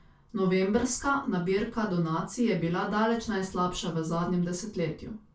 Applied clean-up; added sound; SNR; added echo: none; none; none; reverberation time 0.2 s.